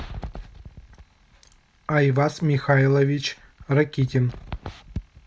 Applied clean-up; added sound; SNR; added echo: none; none; none; none.